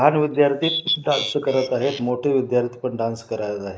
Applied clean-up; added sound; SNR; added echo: neural mask model Resemble Enhance denoiser.